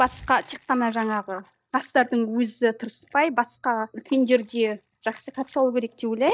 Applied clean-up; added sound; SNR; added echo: neural mask model DeepFilterNet 3.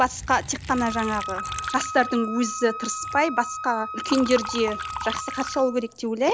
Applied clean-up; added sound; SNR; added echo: none; Liquid + Wind instrument, woodwind instrument; 8 dB; none.